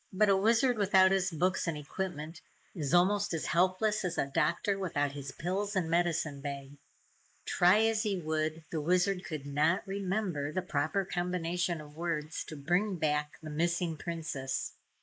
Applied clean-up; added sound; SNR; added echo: neural mask model Resemble Enhance denoiser.